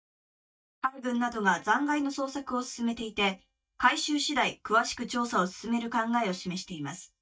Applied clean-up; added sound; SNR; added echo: neural mask model DeepFilterNet 3.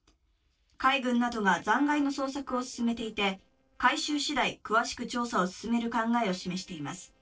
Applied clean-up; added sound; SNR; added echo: neural separator model SepFormer DNS4.